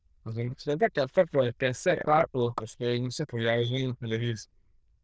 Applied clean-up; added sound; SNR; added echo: neural diffusion model UNIVERSE++.